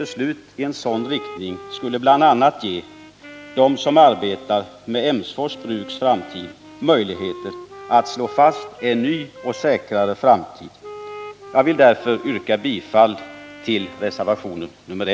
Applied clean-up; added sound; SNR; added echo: none; Wind instrument, woodwind instrument; 18 dB; none.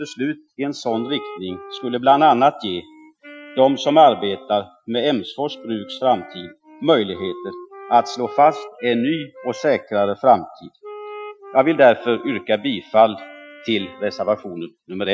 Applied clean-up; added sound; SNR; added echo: classical method Wiener filter.